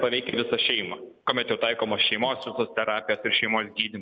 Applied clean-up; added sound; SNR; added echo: none; none; none; none.